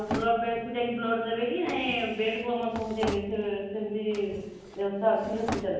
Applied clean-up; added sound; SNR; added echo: none; Drawer open or close; 11 dB; reverberation time 1.0 s.